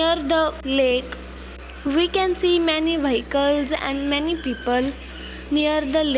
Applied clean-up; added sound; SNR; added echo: none; Musical instrument; 17 dB; none.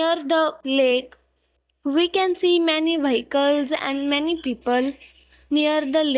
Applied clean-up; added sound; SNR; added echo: neural mask model DeepFilterNet 3.